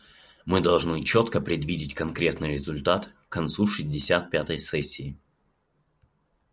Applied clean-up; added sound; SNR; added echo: none; none; none; none.